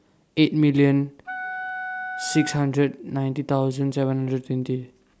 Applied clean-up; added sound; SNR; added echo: none; Wind instrument, woodwind instrument; 9 dB; none.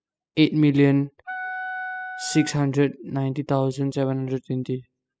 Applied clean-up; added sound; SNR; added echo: classical method spectral subtraction.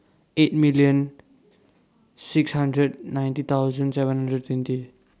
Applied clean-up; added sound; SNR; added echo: none; none; none; none.